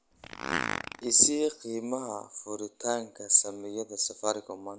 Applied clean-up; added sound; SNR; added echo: none; Fart; 7 dB; none.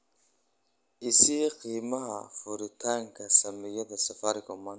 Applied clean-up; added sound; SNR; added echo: none; none; none; none.